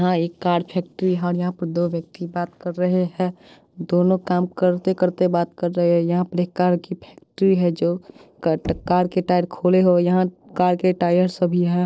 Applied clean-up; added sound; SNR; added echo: neural separator model SepFormer DNS4.